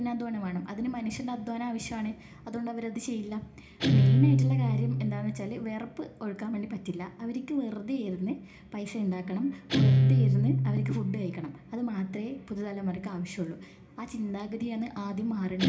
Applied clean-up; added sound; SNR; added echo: none; Guitar; -3 dB; reverberation time 0.4 s.